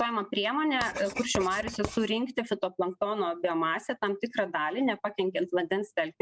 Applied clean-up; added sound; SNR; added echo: none; Writing; 11 dB; none.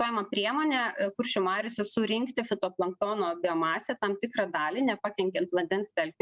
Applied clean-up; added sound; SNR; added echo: none; none; none; none.